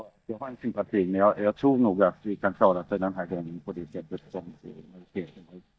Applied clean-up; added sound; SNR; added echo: neural mask model DeepFilterNet 3.